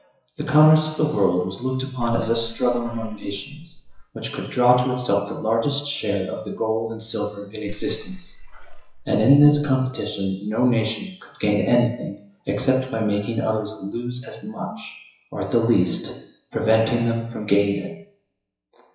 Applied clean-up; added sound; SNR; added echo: classical method WPE with log-MMSE.